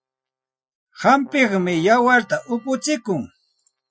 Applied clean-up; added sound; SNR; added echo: classical method Wiener filter.